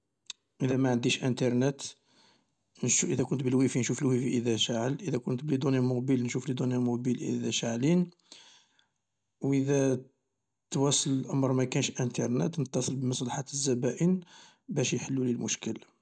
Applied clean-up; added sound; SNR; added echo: none; none; none; none.